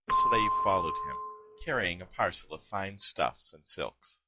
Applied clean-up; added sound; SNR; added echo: classical method log-MMSE.